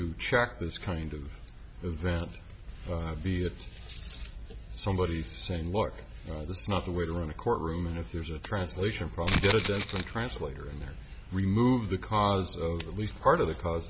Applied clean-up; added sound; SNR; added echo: none; Rattle (instrument); 1 dB; none.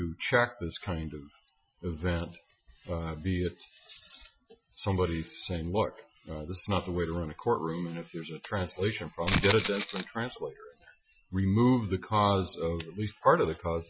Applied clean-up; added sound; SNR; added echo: classical method Wiener filter.